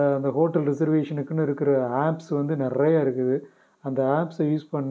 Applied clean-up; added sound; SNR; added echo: none; none; none; none.